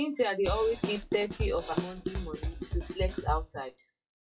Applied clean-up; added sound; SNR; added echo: classical method WPE with log-MMSE.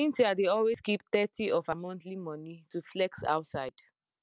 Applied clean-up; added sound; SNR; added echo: none; none; none; none.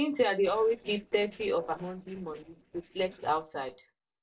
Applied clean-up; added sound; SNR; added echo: neural separator model SepFormer DNS4.